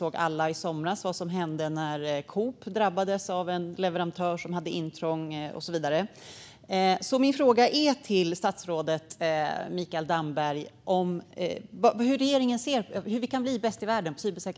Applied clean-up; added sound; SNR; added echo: none; none; none; none.